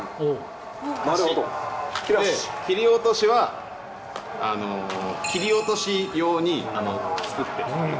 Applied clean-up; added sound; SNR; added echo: none; none; none; none.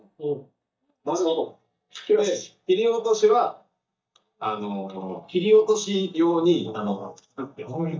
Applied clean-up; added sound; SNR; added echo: neural mask model DeepFilterNet 3.